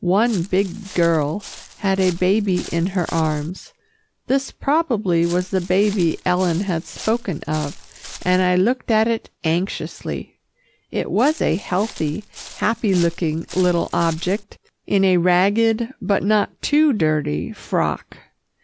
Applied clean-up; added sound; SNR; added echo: none; Walk, footsteps; 16 dB; none.